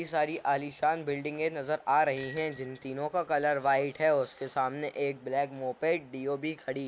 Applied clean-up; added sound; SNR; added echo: none; Bicycle bell; 7 dB; none.